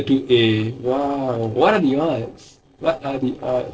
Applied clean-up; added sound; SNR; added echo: neural separator model SepFormer DNS4.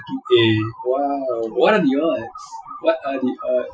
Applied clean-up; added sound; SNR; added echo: classical method Wiener filter.